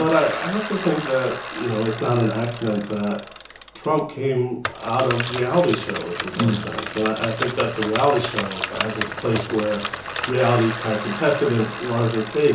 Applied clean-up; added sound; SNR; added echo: none; Bicycle; 7 dB; reverberation time 0.6 s.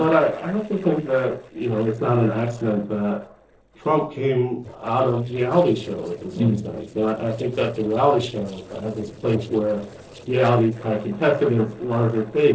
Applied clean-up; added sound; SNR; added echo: neural separator model SepFormer DNS4.